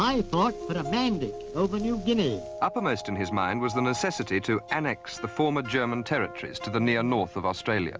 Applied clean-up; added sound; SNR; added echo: none; none; none; none.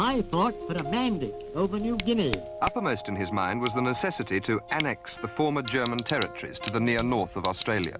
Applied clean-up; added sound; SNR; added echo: none; Tick / Bicycle; 7 dB; none.